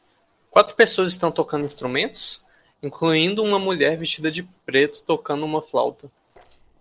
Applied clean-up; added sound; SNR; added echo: neural separator model SepFormer DNS4.